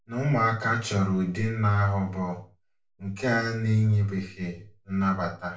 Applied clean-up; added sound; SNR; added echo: none; none; none; reverberation time 0.3 s.